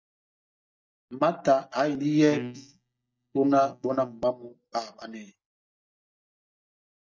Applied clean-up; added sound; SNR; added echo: neural mask model DeepFilterNet 3.